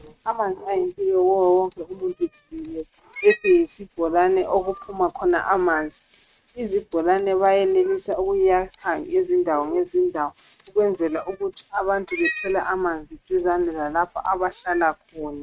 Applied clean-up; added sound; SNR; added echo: neural mask model RNNoise.